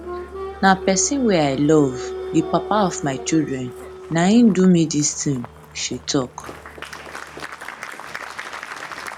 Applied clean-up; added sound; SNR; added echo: none; Applause; 12 dB; none.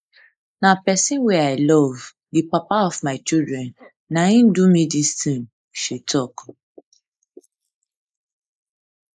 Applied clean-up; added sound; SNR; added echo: neural mask model Resemble Enhance denoiser.